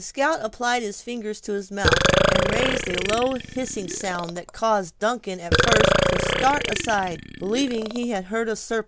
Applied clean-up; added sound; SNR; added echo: none; Burping, eructation; -2 dB; none.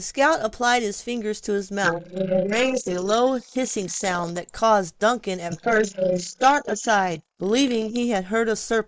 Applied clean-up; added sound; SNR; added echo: neural mask model Resemble Enhance denoiser.